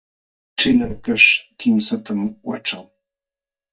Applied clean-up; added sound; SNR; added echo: neural mask model DeepFilterNet 3.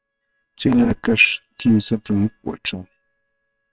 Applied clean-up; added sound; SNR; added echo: neural separator model SepFormer WHAMR!.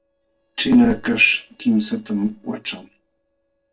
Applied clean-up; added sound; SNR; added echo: neural separator model SepFormer DNS4.